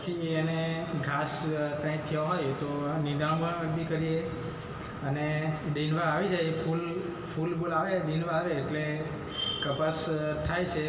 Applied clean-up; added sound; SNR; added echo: none; Fixed-wing aircraft, airplane; 19 dB; reverberation time 2.2 s.